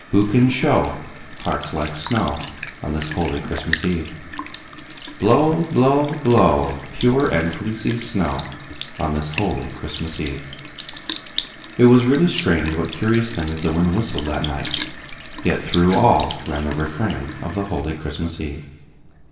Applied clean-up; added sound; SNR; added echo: none; Sink (filling or washing) / Liquid; 10 dB; reverberation time 1.1 s.